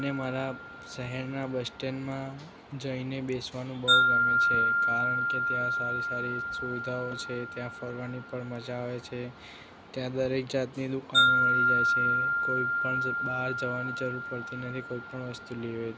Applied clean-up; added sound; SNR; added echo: none; Wind chime; -5 dB; none.